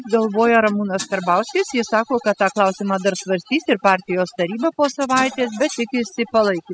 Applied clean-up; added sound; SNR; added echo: classical method spectral subtraction.